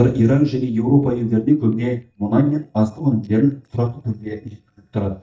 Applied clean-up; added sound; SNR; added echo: neural mask model DeepFilterNet 3.